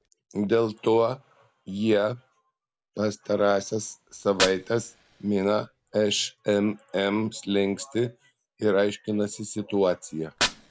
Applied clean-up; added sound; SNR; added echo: none; Fire; 13 dB; none.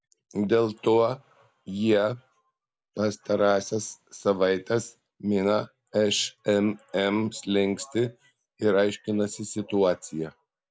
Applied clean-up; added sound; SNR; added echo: none; none; none; none.